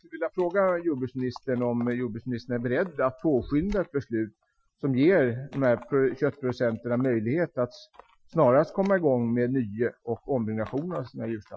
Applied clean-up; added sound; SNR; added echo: classical method Wiener filter.